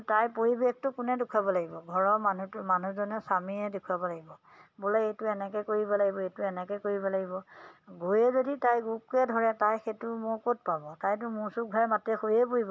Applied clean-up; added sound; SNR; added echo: none; none; none; none.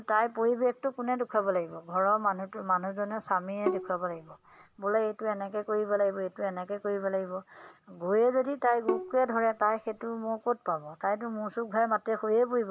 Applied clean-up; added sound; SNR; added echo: none; Bowed string instrument; 7 dB; none.